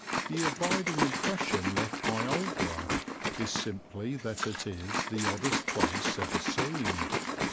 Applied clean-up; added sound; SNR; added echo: none; Liquid; -3 dB; none.